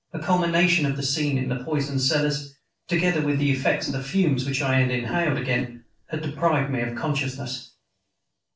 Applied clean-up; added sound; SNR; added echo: neural separator model SepFormer DNS4.